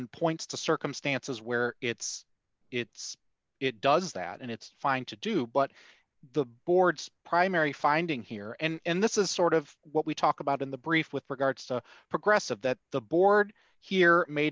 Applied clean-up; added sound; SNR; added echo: none; none; none; none.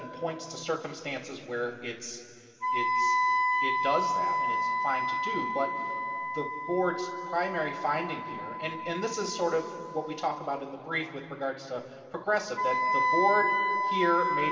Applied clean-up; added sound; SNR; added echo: none; Wind instrument, woodwind instrument; -2 dB; reverberation time 2.4 s.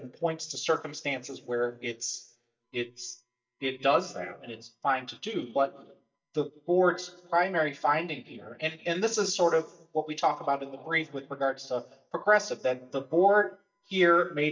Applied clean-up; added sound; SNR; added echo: neural mask model DeepFilterNet 3.